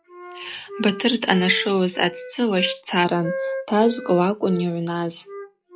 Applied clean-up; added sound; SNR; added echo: classical method log-MMSE.